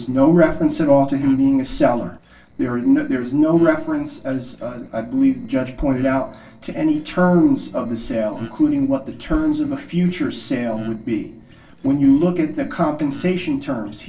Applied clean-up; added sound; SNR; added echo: neural separator model SepFormer DNS4.